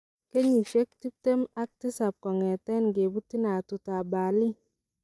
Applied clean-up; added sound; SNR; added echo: neural mask model DeepFilterNet 3.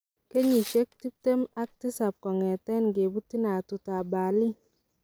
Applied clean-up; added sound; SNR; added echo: none; Tearing; 19 dB; none.